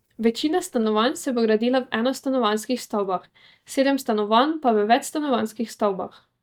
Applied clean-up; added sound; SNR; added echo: neural mask model DeepFilterNet 3.